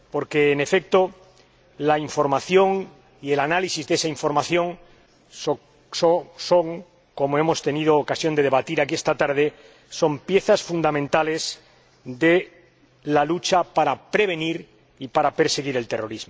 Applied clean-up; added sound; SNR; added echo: none; none; none; none.